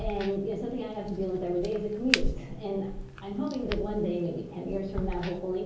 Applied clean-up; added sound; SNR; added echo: none; Crack; 4 dB; reverberation time 0.7 s.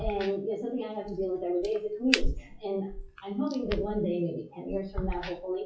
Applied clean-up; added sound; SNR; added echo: classical method WPE with log-MMSE.